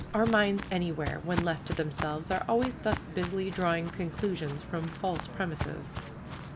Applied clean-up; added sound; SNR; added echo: none; Walk, footsteps; 7 dB; none.